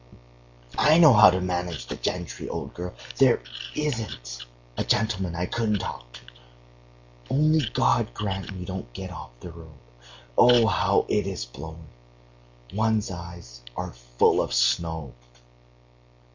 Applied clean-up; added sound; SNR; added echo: none; none; none; none.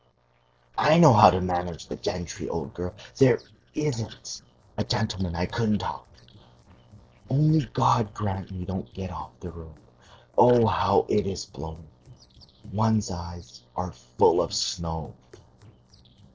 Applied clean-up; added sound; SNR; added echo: neural separator model SepFormer DNS4.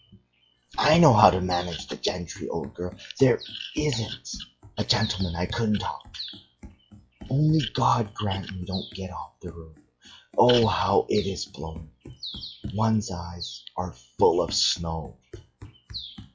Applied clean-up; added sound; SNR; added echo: classical method log-MMSE.